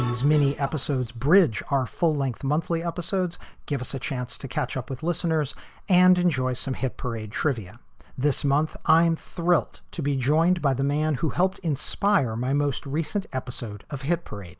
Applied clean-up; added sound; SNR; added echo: none; none; none; none.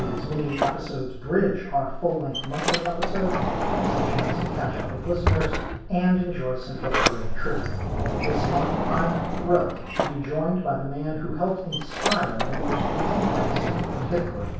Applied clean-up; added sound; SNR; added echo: none; Sliding door; -1 dB; reverberation time 0.7 s.